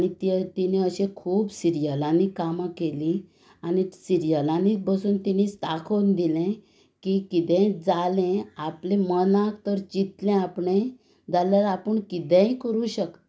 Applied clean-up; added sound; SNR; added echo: none; none; none; none.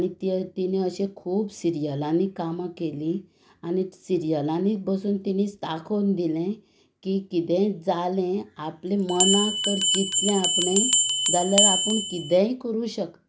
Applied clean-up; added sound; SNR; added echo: none; Bell; -3 dB; none.